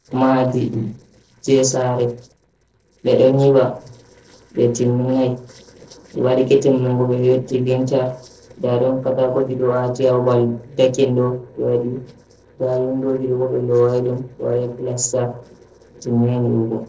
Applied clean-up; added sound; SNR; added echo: neural separator model SepFormer DNS4.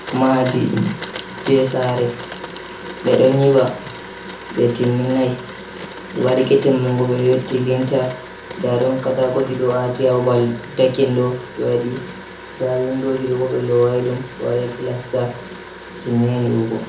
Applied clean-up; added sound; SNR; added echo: none; Domestic sounds, home sounds; 12 dB; reverberation time 0.6 s.